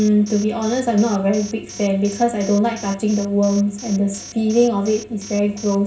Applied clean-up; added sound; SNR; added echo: none; Alarm; 19 dB; reverberation time 0.4 s.